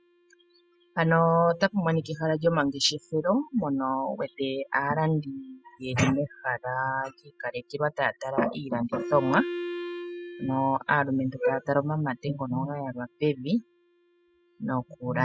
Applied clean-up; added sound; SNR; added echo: classical method spectral subtraction.